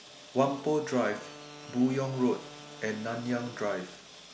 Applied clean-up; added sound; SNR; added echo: none; Sawing + Wind instrument, woodwind instrument; 16 dB; none.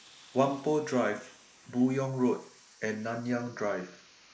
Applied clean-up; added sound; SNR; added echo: neural mask model Resemble Enhance denoiser.